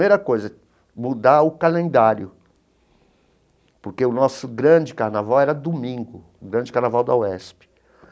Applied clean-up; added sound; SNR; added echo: none; none; none; none.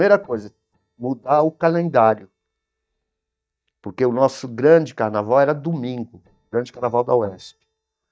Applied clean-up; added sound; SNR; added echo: neural mask model DeepFilterNet 3.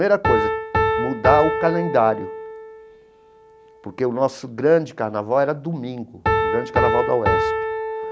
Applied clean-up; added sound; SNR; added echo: none; Piano; 2 dB; none.